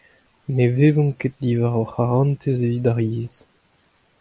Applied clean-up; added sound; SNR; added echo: none; none; none; none.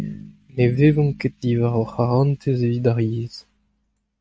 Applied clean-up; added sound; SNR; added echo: neural mask model RNNoise.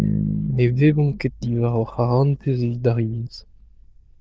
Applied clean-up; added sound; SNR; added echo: neural diffusion model UNIVERSE++.